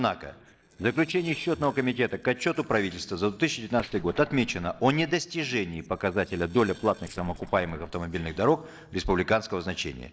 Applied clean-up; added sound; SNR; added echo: neural separator model SepFormer DNS4.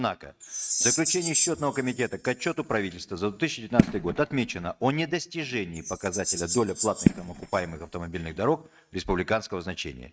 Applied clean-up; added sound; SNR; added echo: neural mask model RNNoise.